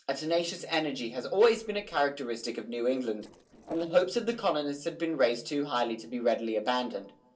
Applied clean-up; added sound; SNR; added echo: neural separator model SepFormer DNS4.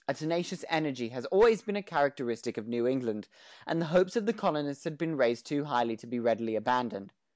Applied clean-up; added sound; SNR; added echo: none; none; none; none.